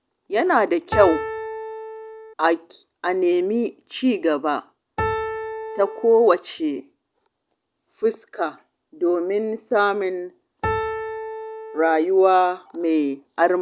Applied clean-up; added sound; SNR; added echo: none; Piano; 6 dB; none.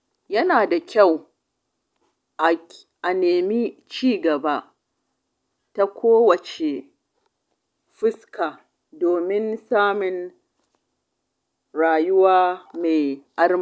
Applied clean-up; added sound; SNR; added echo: none; none; none; none.